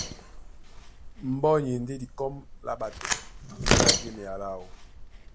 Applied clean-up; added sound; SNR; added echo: none; Tearing; -2 dB; none.